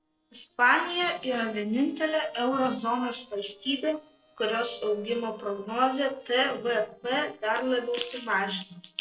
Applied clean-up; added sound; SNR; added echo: neural separator model SepFormer DNS4.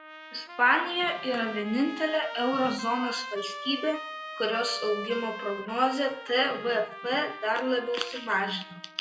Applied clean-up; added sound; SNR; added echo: none; Trumpet; 12 dB; reverberation time 0.6 s.